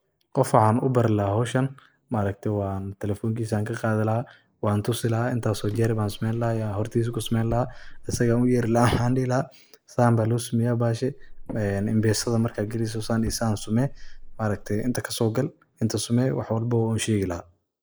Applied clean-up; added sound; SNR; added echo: neural mask model Resemble Enhance denoiser.